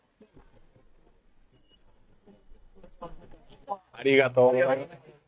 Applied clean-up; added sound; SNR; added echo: neural mask model DeepFilterNet 3.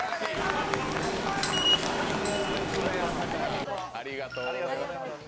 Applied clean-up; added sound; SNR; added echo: none; Subway, metro, underground; -3 dB; none.